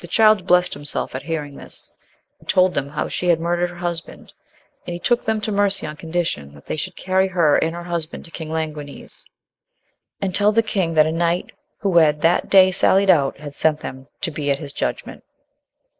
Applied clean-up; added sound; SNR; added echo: neural mask model Resemble Enhance denoiser.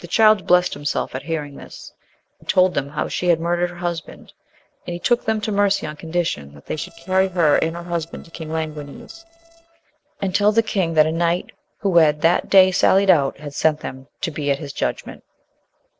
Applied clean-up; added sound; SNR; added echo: neural separator model SepFormer DNS4.